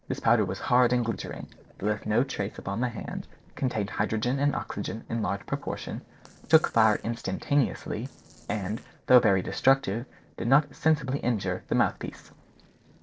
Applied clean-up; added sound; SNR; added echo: neural separator model SepFormer DNS4.